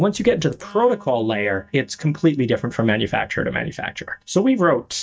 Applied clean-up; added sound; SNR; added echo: neural mask model DeepFilterNet 3.